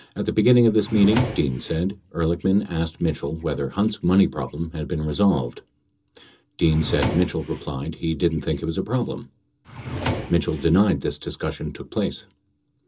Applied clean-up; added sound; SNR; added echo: none; Drawer open or close; 8 dB; reverberation time 0.2 s.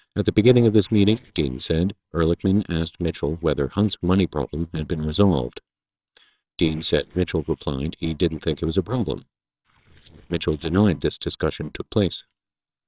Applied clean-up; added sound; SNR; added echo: neural separator model SepFormer WHAMR!.